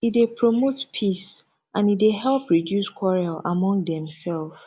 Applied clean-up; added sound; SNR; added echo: none; none; none; none.